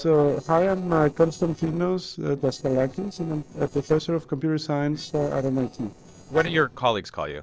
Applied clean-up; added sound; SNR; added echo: neural separator model SepFormer DNS4.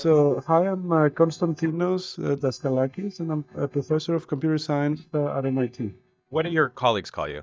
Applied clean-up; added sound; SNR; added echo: neural mask model DeepFilterNet 3.